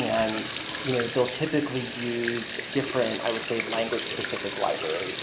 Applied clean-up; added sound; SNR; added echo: none; Sink (filling or washing); 0 dB; reverberation time 1.3 s.